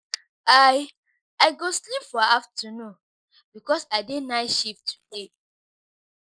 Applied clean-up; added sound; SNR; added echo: neural mask model Resemble Enhance denoiser.